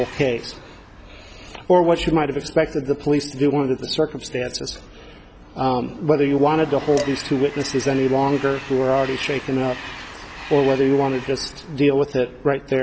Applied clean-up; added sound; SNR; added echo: none; Dishes, pots, and pans + Train; 17 dB; none.